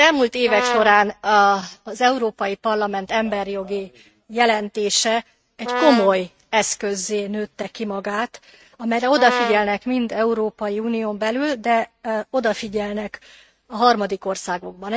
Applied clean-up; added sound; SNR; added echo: neural mask model RNNoise.